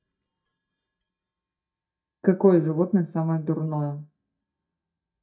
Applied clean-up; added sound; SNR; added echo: neural mask model DeepFilterNet 3.